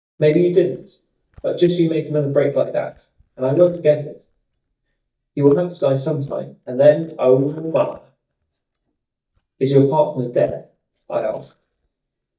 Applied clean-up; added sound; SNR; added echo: neural mask model DeepFilterNet 3.